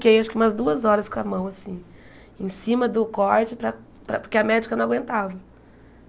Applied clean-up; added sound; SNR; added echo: none; none; none; none.